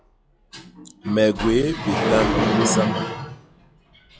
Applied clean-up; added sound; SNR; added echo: classical method log-MMSE.